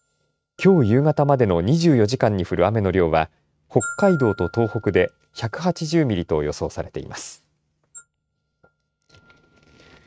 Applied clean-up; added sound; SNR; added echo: neural mask model RNNoise.